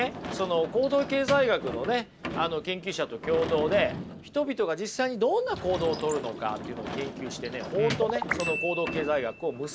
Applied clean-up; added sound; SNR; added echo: none; Sliding door / Slam; 9 dB; none.